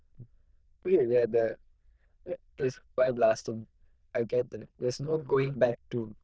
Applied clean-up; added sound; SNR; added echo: neural diffusion model UNIVERSE++.